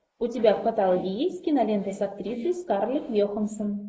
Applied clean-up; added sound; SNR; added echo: neural mask model Resemble Enhance denoiser.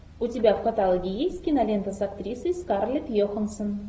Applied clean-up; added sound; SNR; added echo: none; none; none; none.